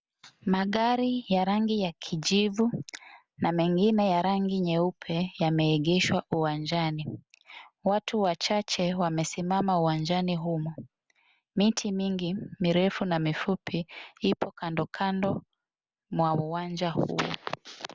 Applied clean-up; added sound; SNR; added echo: none; none; none; none.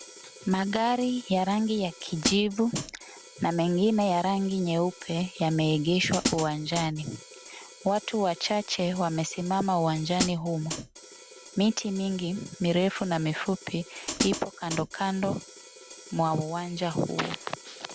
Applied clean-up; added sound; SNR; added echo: none; Hi-hat; 11 dB; none.